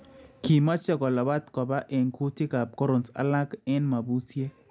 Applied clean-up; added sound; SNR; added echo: none; none; none; none.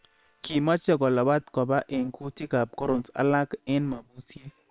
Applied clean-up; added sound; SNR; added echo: neural separator model SepFormer WHAM!.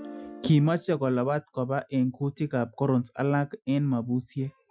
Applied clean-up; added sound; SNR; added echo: classical method Wiener filter.